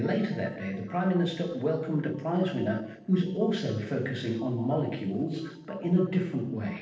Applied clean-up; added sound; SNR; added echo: neural separator model SepFormer DNS4.